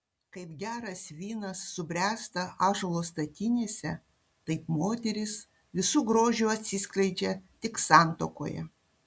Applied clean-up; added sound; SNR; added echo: none; none; none; none.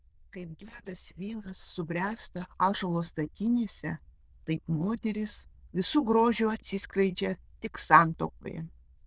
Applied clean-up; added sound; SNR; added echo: neural diffusion model UNIVERSE++.